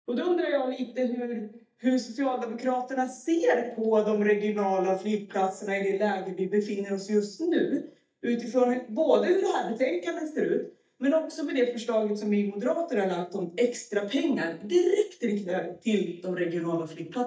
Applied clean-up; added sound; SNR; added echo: neural mask model DeepFilterNet 3.